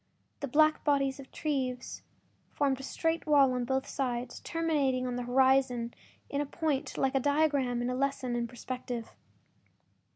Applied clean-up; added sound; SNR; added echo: none; none; none; none.